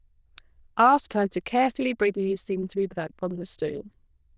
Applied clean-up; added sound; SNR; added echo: neural diffusion model UNIVERSE++.